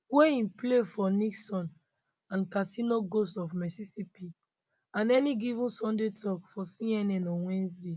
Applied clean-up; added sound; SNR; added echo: none; none; none; none.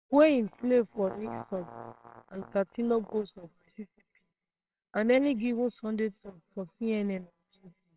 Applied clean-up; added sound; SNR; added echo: neural separator model SepFormer WHAMR!.